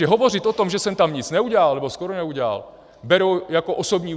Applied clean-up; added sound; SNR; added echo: none; none; none; none.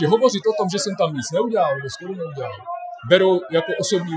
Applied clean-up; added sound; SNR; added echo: classical method Wiener filter.